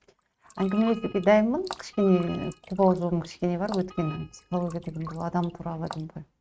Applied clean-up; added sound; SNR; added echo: neural mask model RNNoise.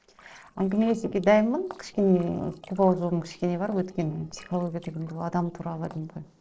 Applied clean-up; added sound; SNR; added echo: neural separator model SepFormer DNS4.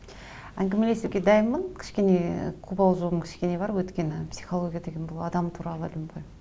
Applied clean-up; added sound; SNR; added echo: none; none; none; none.